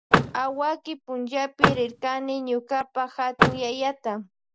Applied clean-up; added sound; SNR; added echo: none; Vehicle; -2 dB; none.